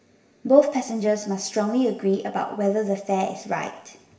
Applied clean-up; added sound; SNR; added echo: none; none; none; reverberation time 0.9 s.